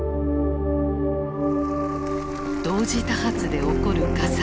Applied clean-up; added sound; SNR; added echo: none; none; none; none.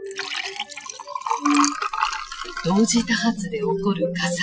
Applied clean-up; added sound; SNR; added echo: classical method Wiener filter.